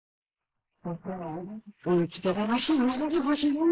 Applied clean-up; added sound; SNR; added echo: neural mask model Resemble Enhance denoiser.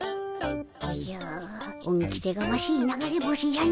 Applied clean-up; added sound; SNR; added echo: none; none; none; none.